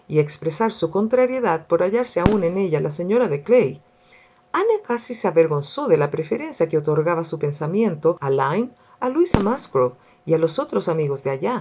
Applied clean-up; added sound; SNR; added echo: none; Fireworks; 10 dB; none.